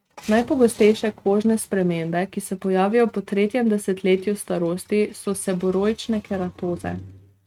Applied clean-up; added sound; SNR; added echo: neural mask model RNNoise.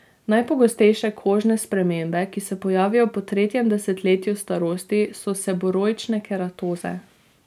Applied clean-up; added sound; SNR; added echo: none; none; none; none.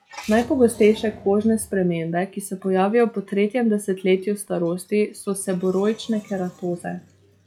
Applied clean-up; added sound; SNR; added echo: classical method log-MMSE.